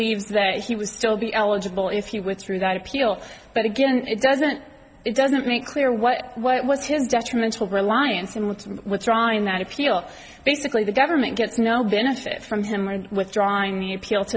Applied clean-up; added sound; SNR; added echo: none; none; none; none.